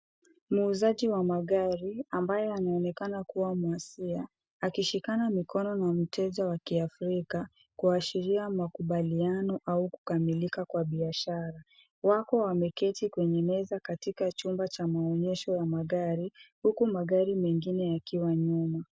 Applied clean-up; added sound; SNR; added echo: none; none; none; none.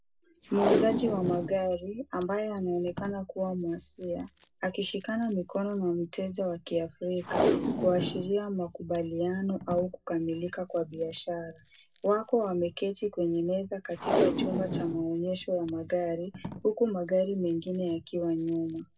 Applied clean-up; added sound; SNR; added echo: none; Packing tape, duct tape; 5 dB; reverberation time 0.2 s.